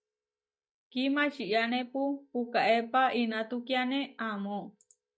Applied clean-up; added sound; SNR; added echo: neural mask model DeepFilterNet 3.